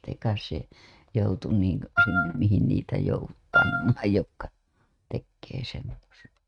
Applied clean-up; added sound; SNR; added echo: neural mask model RNNoise.